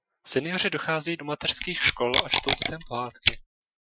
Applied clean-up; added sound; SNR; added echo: classical method Wiener filter.